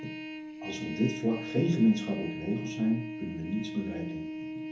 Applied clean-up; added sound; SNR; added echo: none; Trumpet; 8 dB; reverberation time 0.6 s.